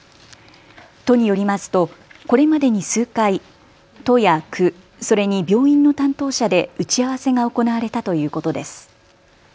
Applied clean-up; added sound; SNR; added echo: none; none; none; none.